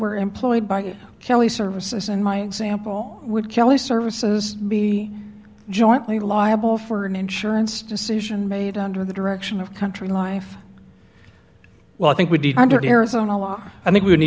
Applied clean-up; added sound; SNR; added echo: none; none; none; none.